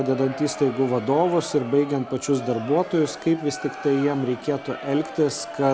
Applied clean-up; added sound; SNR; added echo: none; Crowd; 13 dB; none.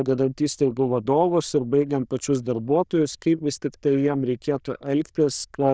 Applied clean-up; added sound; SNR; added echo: neural diffusion model UNIVERSE++.